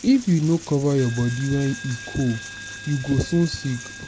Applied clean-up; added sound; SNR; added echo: none; Coin (dropping); 14 dB; none.